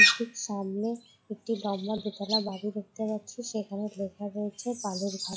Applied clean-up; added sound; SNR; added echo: classical method log-MMSE.